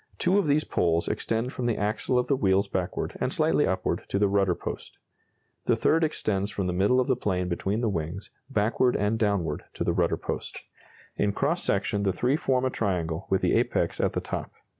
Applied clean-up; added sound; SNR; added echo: none; none; none; none.